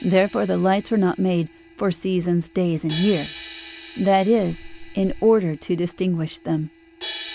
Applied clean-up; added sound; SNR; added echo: none; Crash cymbal + Wind; 17 dB; none.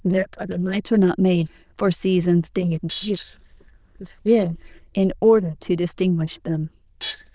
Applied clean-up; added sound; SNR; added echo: neural diffusion model UNIVERSE++.